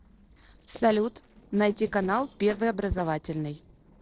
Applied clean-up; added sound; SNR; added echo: neural separator model SepFormer DNS4.